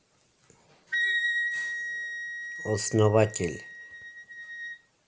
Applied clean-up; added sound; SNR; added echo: none; Wind instrument, woodwind instrument; 3 dB; none.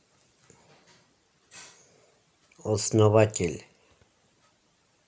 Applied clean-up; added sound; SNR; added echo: none; none; none; none.